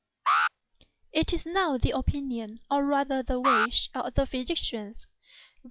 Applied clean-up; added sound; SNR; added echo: classical method log-MMSE.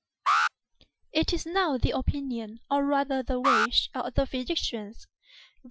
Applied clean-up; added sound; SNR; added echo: classical method Wiener filter.